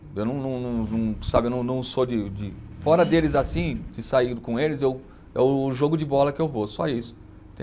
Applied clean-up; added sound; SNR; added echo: none; Accelerating, revving, vroom; 15 dB; none.